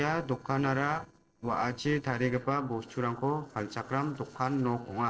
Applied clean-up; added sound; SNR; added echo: neural separator model SepFormer DNS4.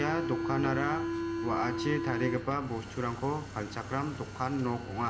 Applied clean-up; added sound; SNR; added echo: none; Subway, metro, underground; 3 dB; reverberation time 2.3 s.